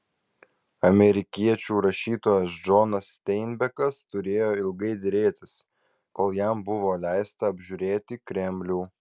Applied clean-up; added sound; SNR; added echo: none; none; none; none.